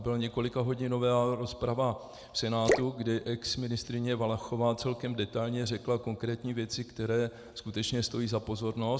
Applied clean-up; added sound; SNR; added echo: none; Drip / Splash, splatter; 4 dB; none.